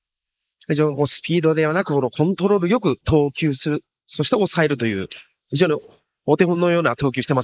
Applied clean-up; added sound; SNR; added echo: neural mask model Resemble Enhance denoiser.